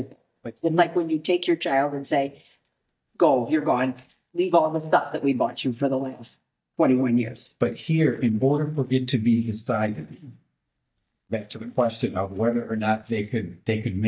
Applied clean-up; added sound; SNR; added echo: neural mask model DeepFilterNet 3.